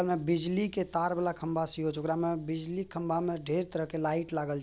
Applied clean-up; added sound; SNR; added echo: none; none; none; none.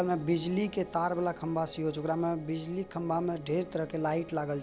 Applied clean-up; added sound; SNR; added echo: none; Piano; 17 dB; none.